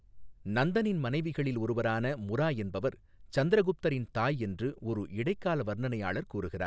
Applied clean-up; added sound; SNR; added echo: none; none; none; none.